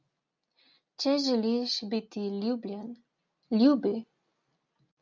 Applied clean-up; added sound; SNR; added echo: none; none; none; none.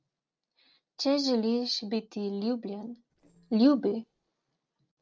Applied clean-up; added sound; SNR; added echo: neural separator model SepFormer DNS4.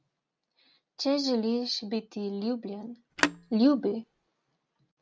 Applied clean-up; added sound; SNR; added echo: none; Telephone; 3 dB; none.